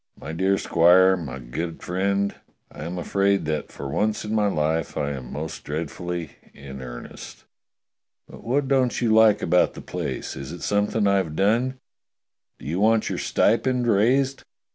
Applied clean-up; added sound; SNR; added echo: none; none; none; none.